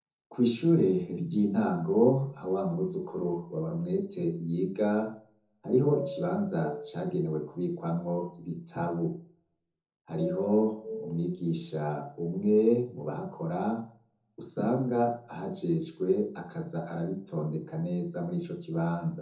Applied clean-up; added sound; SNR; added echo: neural separator model SepFormer DNS4.